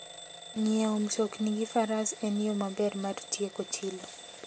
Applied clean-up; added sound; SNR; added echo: none; Alarm / Bell; 15 dB; none.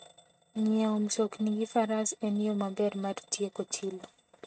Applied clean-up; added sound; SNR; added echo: neural mask model RNNoise.